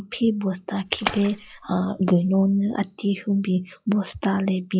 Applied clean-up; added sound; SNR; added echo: classical method log-MMSE.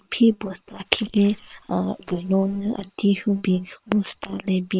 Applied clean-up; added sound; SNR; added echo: neural separator model SepFormer WHAM!.